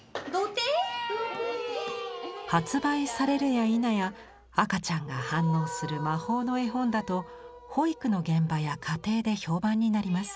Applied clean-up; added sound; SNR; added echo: none; none; none; none.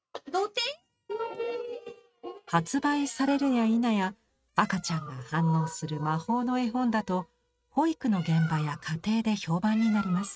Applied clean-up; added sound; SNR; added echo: neural mask model RNNoise.